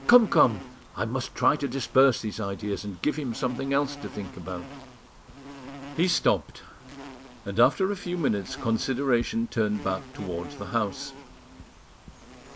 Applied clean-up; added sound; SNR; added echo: none; Insect; 16 dB; none.